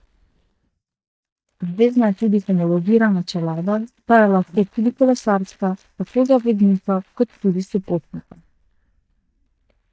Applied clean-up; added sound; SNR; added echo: neural mask model DeepFilterNet 3.